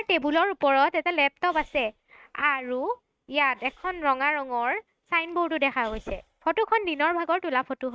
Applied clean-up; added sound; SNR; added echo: neural mask model RNNoise.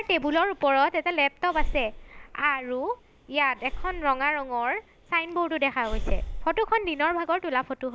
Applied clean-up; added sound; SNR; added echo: none; Breathing; 8 dB; none.